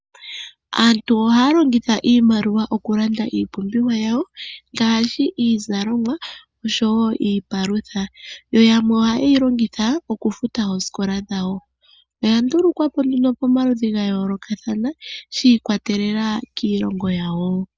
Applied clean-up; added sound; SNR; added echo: none; none; none; none.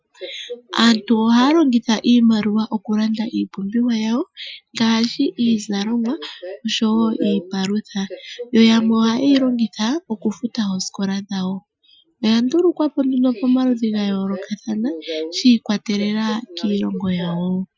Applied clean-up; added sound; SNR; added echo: classical method Wiener filter.